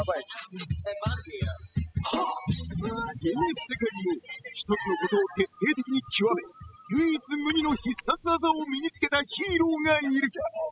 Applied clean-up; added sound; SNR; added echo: classical method spectral subtraction.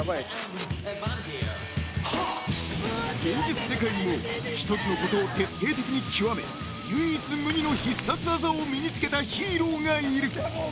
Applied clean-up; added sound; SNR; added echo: none; none; none; none.